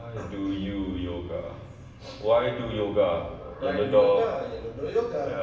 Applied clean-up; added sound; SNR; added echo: none; none; none; reverberation time 1.2 s.